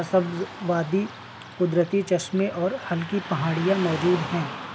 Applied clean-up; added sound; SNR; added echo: none; Car passing by / Traffic noise, roadway noise; 11 dB; none.